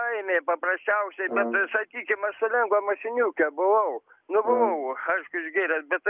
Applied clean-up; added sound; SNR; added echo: none; Brass instrument; 10 dB; none.